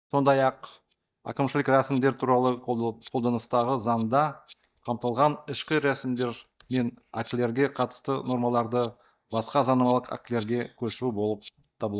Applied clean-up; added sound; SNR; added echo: neural mask model DeepFilterNet 3.